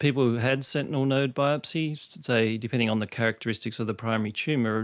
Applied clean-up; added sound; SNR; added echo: none; none; none; none.